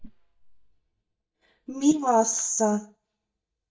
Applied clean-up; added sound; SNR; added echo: neural mask model DeepFilterNet 3.